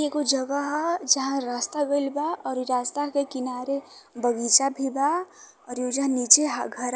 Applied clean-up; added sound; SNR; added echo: none; none; none; none.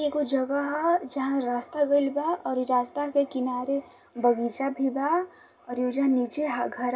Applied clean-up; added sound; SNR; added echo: none; none; none; reverberation time 0.4 s.